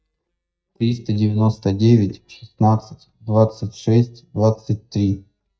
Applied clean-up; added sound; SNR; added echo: neural mask model DeepFilterNet 3.